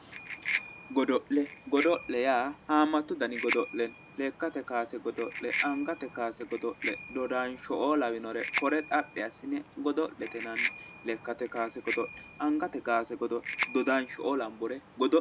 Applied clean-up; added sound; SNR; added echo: none; Bicycle bell; 2 dB; none.